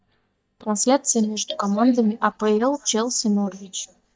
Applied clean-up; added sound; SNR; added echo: neural mask model DeepFilterNet 3.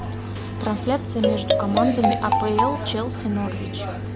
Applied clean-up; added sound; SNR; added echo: none; Marimba, xylophone; -1 dB; none.